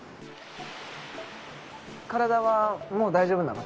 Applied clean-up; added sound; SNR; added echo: none; none; none; none.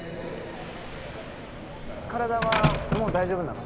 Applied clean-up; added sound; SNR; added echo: none; Slam; 0 dB; none.